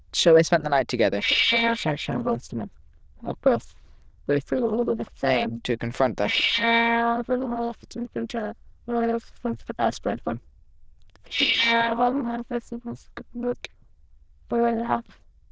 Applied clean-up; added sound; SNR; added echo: neural diffusion model UNIVERSE++.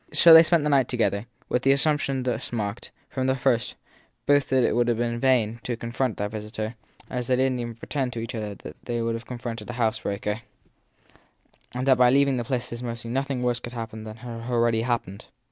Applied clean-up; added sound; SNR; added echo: none; none; none; none.